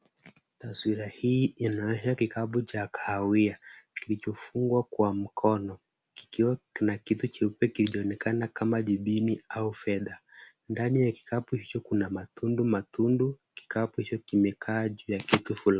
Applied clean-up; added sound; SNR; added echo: none; none; none; none.